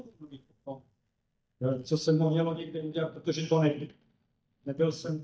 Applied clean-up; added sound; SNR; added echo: neural mask model DeepFilterNet 3.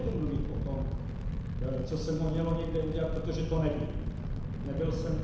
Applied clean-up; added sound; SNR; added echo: none; Fire; 0 dB; reverberation time 1.0 s.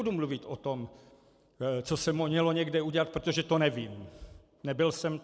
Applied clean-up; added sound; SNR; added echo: none; none; none; none.